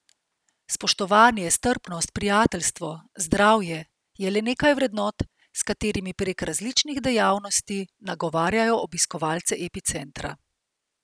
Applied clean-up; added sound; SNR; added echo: none; none; none; none.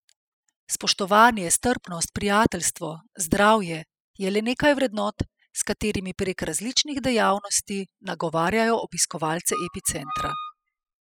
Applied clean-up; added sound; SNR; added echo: classical method spectral subtraction.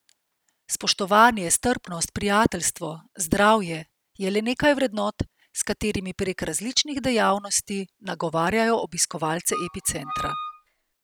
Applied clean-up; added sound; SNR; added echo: none; Wind instrument, woodwind instrument; 10 dB; none.